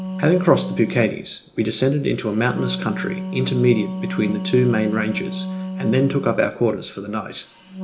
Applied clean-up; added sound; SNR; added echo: none; Wind instrument, woodwind instrument; 8 dB; reverberation time 0.4 s.